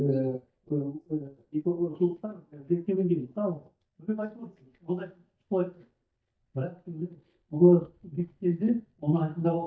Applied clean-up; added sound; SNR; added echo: neural mask model DeepFilterNet 3.